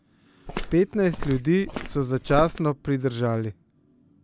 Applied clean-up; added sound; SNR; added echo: none; Walk, footsteps; 8 dB; none.